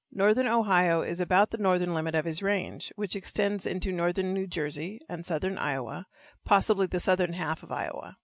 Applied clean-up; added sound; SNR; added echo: none; none; none; none.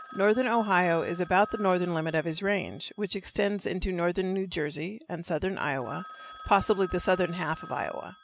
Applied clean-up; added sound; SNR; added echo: none; Telephone; 19 dB; none.